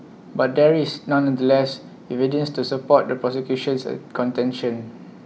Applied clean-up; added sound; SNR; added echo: none; none; none; none.